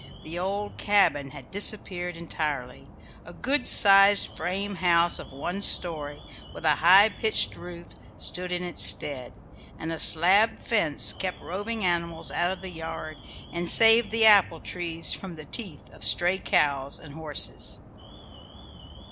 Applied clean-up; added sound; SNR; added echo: none; Alarm; 18 dB; none.